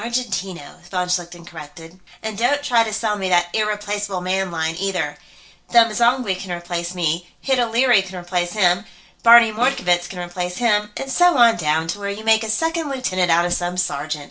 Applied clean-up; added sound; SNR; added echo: neural separator model SepFormer DNS4.